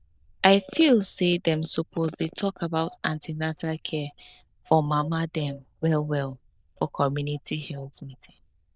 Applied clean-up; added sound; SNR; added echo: neural diffusion model UNIVERSE++.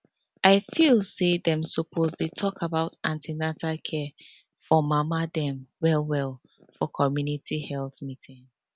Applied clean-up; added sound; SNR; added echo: none; none; none; none.